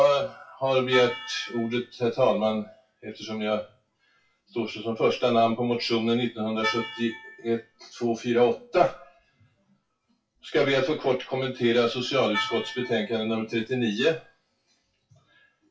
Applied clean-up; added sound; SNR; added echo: classical method WPE with log-MMSE.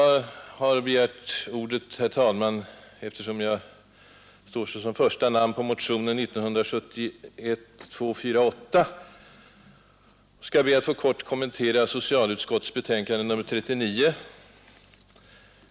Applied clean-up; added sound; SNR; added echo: none; none; none; none.